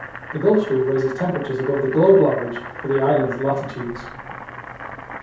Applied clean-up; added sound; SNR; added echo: none; Boiling; 13 dB; reverberation time 0.6 s.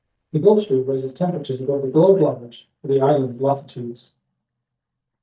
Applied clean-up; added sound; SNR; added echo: neural mask model DeepFilterNet 3.